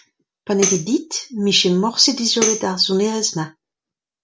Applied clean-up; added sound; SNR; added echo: none; Tambourine; 7 dB; none.